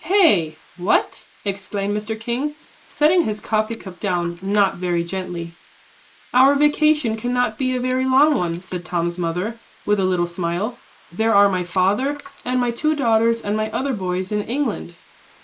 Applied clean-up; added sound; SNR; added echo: neural mask model Resemble Enhance denoiser.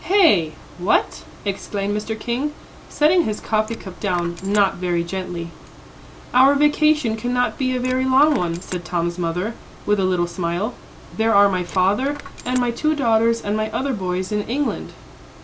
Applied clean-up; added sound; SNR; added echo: none; Coin (dropping); 20 dB; none.